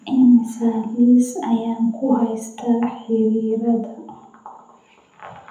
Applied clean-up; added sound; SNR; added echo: none; none; none; reverberation time 0.7 s.